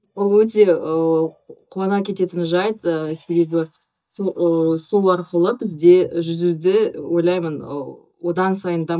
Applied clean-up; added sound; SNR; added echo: neural mask model DeepFilterNet 3.